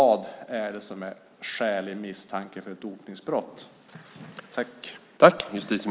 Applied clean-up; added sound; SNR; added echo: none; none; none; none.